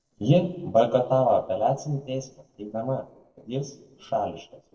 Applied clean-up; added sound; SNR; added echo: neural separator model SepFormer DNS4.